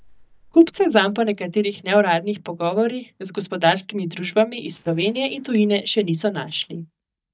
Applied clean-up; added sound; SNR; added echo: neural mask model DeepFilterNet 3.